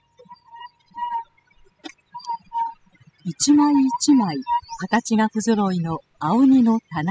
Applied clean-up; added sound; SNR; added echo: classical method spectral subtraction.